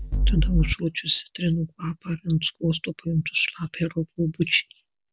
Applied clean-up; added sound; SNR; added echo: none; none; none; none.